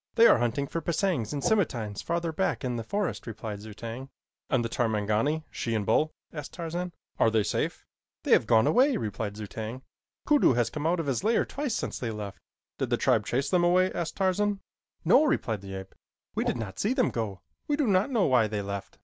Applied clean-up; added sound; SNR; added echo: none; Whoosh, swoosh, swish; 7 dB; none.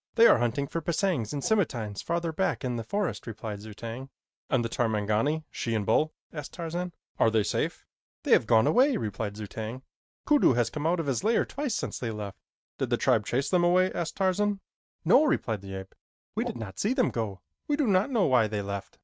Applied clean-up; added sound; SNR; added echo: neural mask model RNNoise.